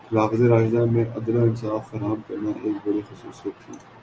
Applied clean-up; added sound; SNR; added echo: none; none; none; none.